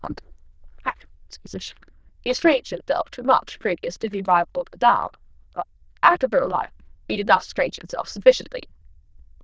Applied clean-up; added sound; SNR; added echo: neural diffusion model UNIVERSE++.